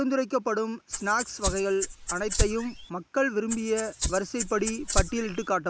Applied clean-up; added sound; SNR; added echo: none; Rattle (instrument); 3 dB; none.